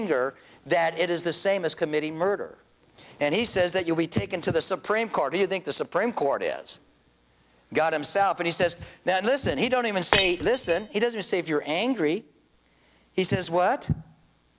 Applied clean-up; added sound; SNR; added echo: none; Shatter; -1 dB; none.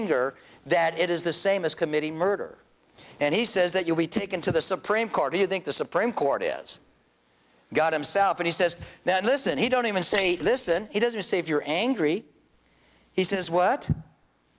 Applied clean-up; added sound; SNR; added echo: neural mask model Resemble Enhance denoiser.